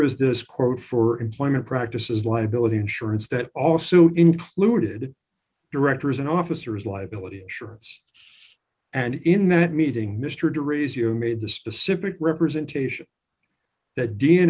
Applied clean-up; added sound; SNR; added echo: none; none; none; none.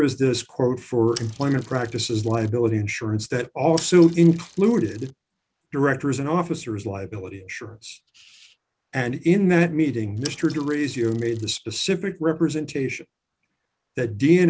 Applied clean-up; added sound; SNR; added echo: none; Mechanisms / Bicycle; 19 dB; none.